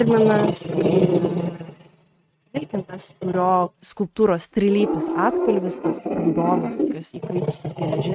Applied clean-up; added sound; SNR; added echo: neural mask model RNNoise.